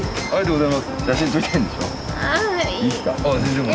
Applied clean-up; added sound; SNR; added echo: none; Engine + Bowed string instrument; 17 dB; none.